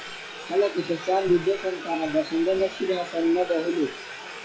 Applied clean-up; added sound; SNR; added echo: classical method log-MMSE.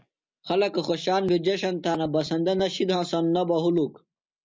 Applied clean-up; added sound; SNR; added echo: none; none; none; none.